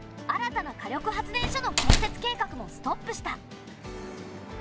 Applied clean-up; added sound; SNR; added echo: none; Slam; -4 dB; none.